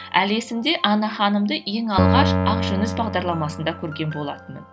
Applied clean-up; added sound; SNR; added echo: none; Keyboard (musical); 3 dB; none.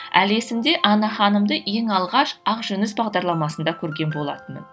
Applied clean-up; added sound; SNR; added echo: none; none; none; none.